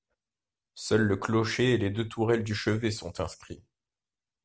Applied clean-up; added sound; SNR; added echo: none; none; none; none.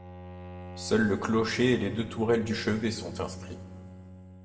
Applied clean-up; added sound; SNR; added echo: none; Bowed string instrument; 13 dB; reverberation time 1.3 s.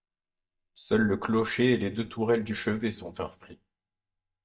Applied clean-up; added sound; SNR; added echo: neural mask model DeepFilterNet 3.